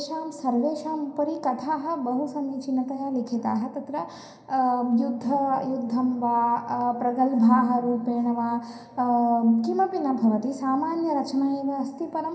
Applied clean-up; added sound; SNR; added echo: none; none; none; reverberation time 0.3 s.